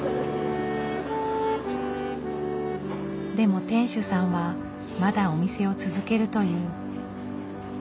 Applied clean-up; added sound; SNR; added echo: none; none; none; none.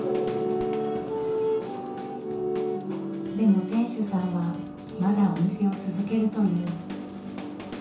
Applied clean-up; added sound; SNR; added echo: none; Drum kit; 16 dB; reverberation time 0.6 s.